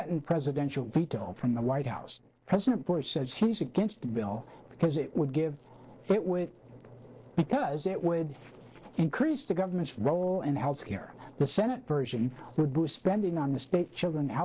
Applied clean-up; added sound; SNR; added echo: neural separator model SepFormer DNS4.